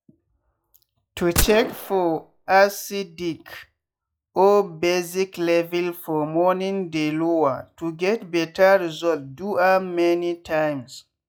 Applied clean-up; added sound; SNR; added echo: classical method log-MMSE.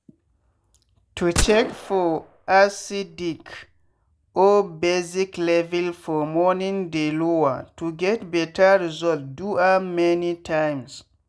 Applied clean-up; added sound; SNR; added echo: none; Gunshot, gunfire; 7 dB; none.